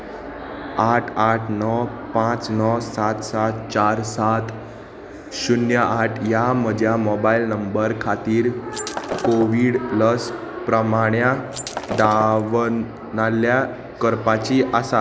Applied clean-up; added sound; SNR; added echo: none; Shatter; 11 dB; none.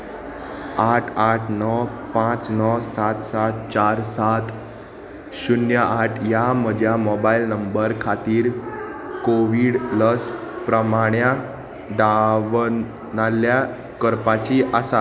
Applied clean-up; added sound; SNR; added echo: none; none; none; none.